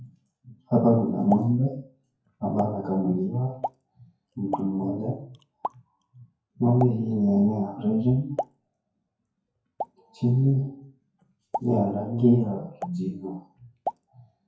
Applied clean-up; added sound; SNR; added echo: classical method WPE with log-MMSE.